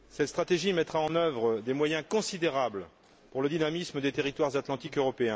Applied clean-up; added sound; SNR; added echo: none; none; none; none.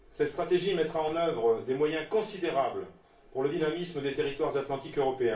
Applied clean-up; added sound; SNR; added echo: none; none; none; reverberation time 0.3 s.